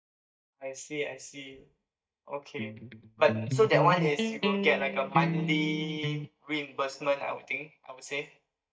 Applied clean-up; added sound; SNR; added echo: neural mask model DeepFilterNet 3.